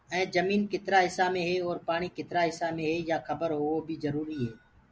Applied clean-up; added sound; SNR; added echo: none; none; none; none.